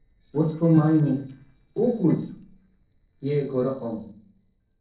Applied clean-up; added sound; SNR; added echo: neural separator model SepFormer DNS4.